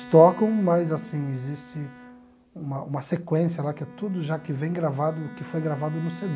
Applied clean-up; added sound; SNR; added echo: none; Bowed string instrument; 19 dB; none.